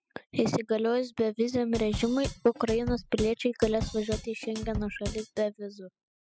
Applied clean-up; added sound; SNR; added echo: classical method spectral subtraction.